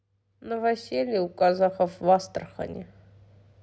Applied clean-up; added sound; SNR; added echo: none; none; none; none.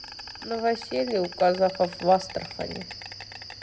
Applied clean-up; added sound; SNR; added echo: none; Insect; 13 dB; none.